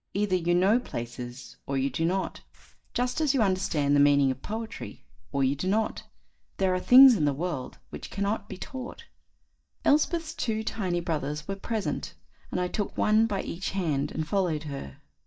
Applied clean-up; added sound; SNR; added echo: neural mask model DeepFilterNet 3.